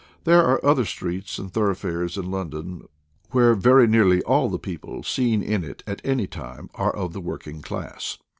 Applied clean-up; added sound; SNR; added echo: none; none; none; none.